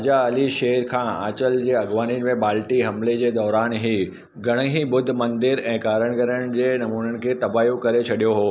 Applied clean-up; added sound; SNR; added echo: none; none; none; none.